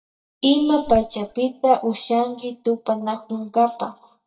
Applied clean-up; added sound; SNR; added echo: neural mask model DeepFilterNet 3.